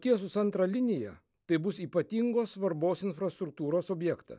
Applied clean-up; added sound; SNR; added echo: none; none; none; none.